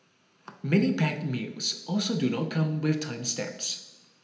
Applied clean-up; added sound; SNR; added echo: none; none; none; reverberation time 0.8 s.